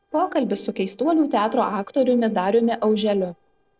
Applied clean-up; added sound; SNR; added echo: neural separator model SepFormer DNS4.